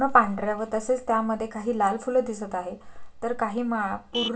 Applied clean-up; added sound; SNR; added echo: none; Vehicle horn, car horn, honking; 17 dB; reverberation time 0.2 s.